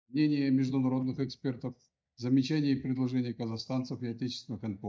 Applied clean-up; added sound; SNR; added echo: neural mask model DeepFilterNet 3.